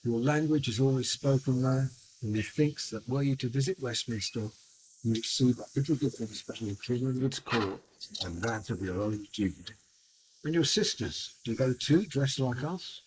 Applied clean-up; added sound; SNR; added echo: neural mask model Resemble Enhance denoiser.